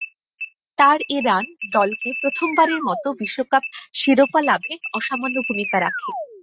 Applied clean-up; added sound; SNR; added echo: neural mask model RNNoise.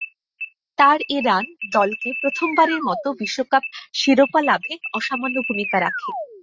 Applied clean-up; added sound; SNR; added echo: none; Alarm; 9 dB; none.